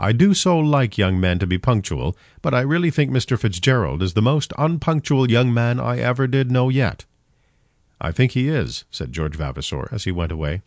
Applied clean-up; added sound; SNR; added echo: none; none; none; none.